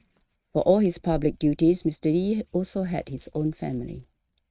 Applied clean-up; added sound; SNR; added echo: neural mask model RNNoise.